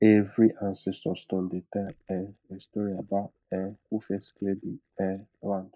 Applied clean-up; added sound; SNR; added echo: neural mask model DeepFilterNet 3.